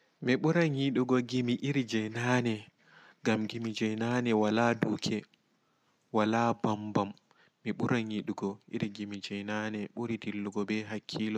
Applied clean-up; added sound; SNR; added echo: none; none; none; none.